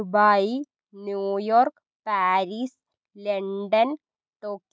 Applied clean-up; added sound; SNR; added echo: none; none; none; none.